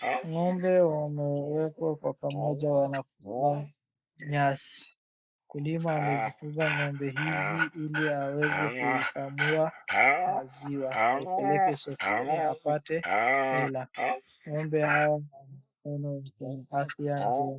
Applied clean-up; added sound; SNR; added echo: neural mask model Resemble Enhance denoiser.